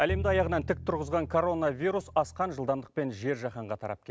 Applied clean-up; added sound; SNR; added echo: none; Bowed string instrument; 9 dB; none.